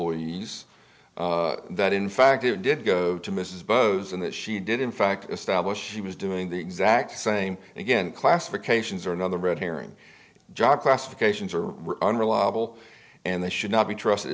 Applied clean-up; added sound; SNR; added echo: none; none; none; none.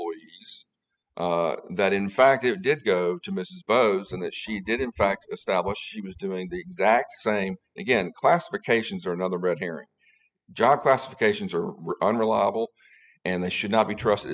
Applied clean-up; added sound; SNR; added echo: classical method spectral subtraction.